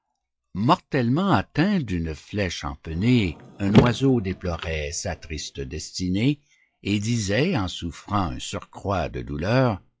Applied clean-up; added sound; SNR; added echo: classical method log-MMSE.